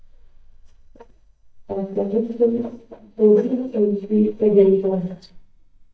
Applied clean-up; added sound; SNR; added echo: neural mask model DeepFilterNet 3.